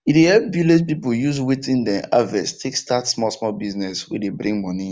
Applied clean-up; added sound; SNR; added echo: none; none; none; none.